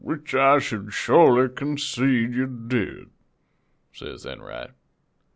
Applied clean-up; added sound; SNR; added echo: none; none; none; none.